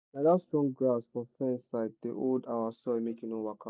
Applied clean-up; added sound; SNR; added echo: none; none; none; none.